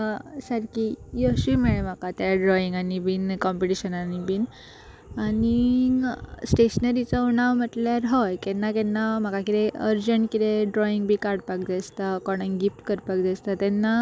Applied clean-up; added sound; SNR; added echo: none; none; none; none.